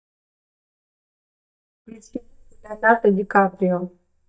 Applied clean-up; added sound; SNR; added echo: neural mask model DeepFilterNet 3.